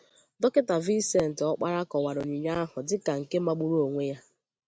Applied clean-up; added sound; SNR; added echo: none; none; none; none.